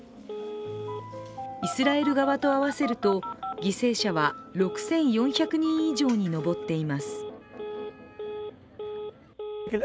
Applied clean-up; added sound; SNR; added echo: none; Telephone; 9 dB; none.